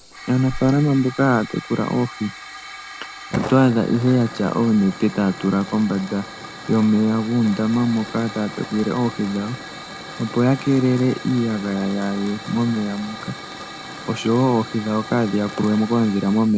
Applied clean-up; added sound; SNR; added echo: none; Hiss / Fire; 14 dB; none.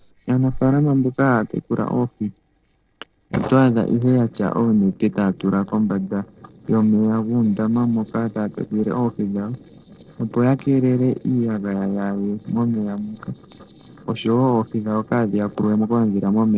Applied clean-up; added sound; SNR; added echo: neural separator model SepFormer DNS4.